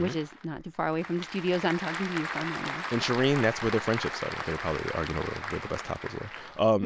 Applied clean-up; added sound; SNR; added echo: none; Applause / Crowd; 8 dB; none.